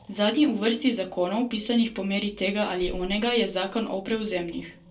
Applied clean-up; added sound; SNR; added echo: none; Breathing; 20 dB; reverberation time 0.2 s.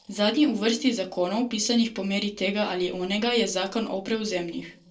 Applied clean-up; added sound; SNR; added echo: neural separator model SepFormer DNS4.